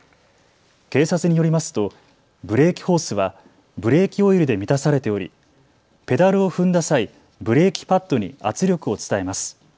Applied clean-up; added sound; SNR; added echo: none; none; none; none.